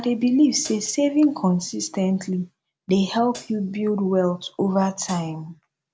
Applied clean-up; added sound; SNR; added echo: none; Hi-hat; 20 dB; none.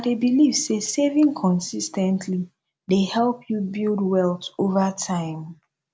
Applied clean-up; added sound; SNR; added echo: none; none; none; none.